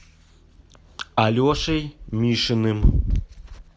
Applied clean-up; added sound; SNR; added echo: none; none; none; none.